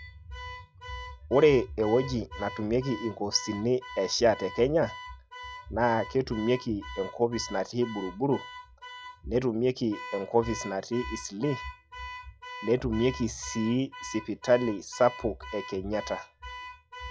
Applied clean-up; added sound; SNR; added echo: classical method log-MMSE.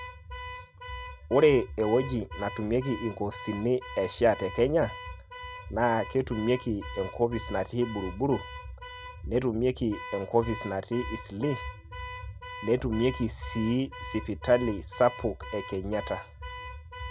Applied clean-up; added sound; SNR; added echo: none; Alarm / Car; 14 dB; none.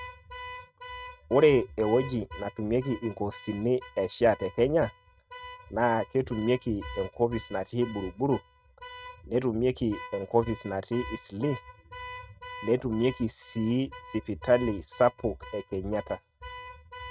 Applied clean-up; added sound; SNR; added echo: neural mask model RNNoise.